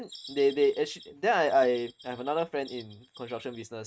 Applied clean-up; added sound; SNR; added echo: neural mask model RNNoise.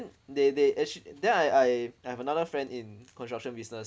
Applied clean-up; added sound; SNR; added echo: none; none; none; none.